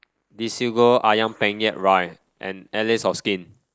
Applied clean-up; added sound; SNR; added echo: neural mask model Resemble Enhance denoiser.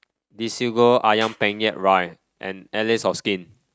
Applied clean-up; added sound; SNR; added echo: neural mask model RNNoise.